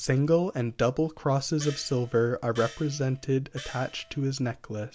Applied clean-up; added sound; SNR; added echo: none; Gong; 18 dB; none.